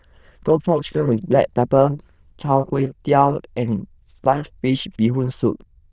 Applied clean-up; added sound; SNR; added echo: neural diffusion model UNIVERSE++.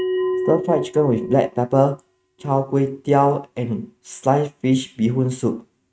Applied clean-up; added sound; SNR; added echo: neural mask model RNNoise.